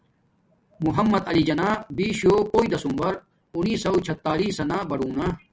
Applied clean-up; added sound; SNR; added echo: none; none; none; none.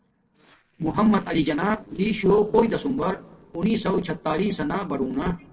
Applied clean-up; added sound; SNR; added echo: neural separator model SepFormer DNS4.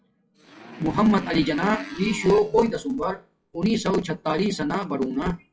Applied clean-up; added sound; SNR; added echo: classical method WPE with log-MMSE.